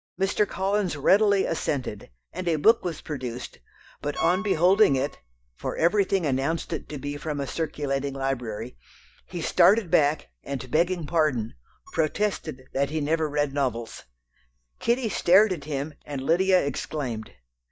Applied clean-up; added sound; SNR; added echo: neural mask model DeepFilterNet 3.